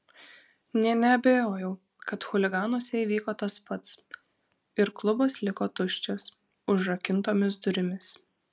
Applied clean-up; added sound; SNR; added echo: none; none; none; none.